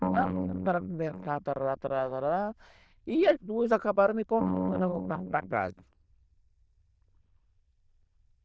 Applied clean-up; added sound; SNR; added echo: neural diffusion model UNIVERSE++.